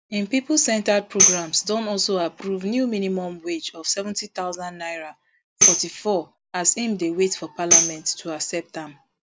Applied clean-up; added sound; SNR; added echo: none; Tambourine; -2 dB; none.